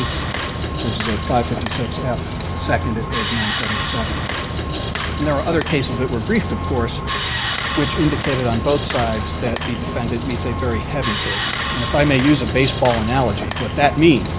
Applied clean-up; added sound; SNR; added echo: none; Sawing; 2 dB; none.